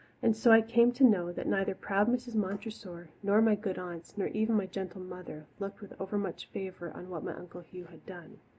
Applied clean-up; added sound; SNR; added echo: none; none; none; none.